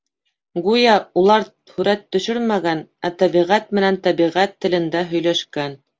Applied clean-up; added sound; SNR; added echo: none; none; none; none.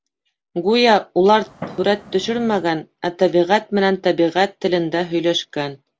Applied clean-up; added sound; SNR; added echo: none; Fireworks; 17 dB; none.